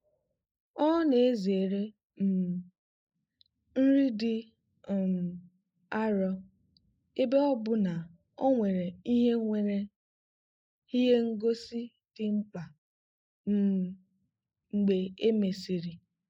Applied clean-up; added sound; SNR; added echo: neural mask model Resemble Enhance denoiser.